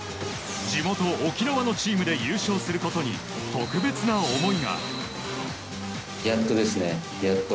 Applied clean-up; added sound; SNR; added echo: none; Alarm; 20 dB; none.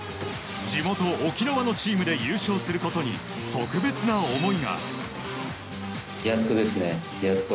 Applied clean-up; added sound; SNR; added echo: none; none; none; none.